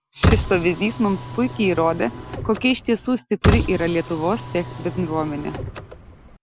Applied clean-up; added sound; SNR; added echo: none; Car; 3 dB; none.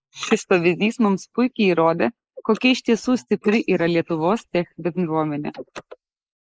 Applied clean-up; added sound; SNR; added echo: neural mask model Resemble Enhance denoiser.